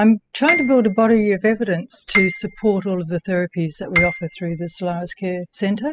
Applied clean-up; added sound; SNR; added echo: classical method spectral subtraction.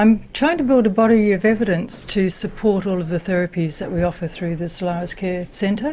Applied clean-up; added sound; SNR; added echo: none; none; none; none.